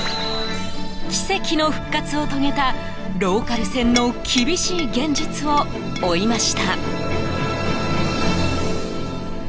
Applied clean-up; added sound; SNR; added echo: none; Chink, clink + Writing; 4 dB; none.